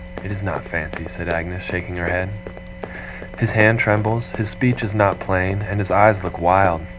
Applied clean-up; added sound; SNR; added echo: none; Run; 16 dB; none.